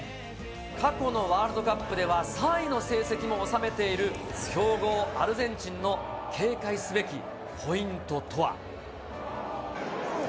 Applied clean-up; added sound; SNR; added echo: none; none; none; none.